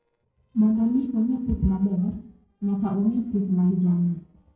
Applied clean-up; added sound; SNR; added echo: neural separator model SepFormer DNS4.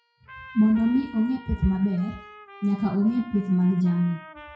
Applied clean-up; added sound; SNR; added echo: classical method WPE with log-MMSE.